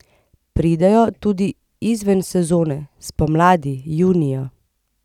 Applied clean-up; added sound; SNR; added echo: none; none; none; none.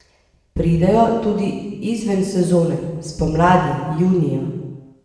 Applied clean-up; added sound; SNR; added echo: none; none; none; reverberation time 1.2 s.